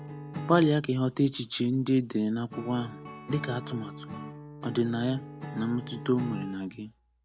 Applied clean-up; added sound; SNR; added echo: none; Acoustic guitar / Strum; 12 dB; none.